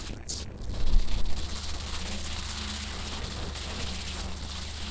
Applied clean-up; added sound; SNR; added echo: neural separator model SepFormer DNS4.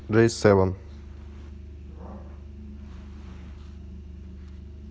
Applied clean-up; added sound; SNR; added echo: none; none; none; none.